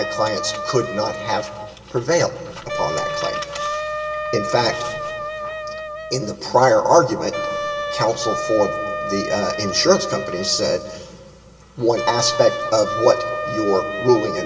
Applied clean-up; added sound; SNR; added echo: none; Wind instrument, woodwind instrument; 6 dB; reverberation time 3.0 s.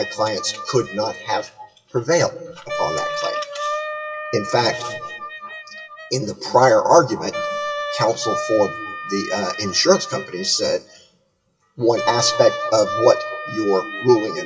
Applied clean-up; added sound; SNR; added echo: classical method WPE with log-MMSE.